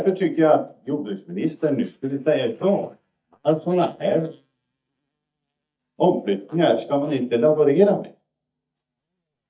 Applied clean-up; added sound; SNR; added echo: neural mask model DeepFilterNet 3.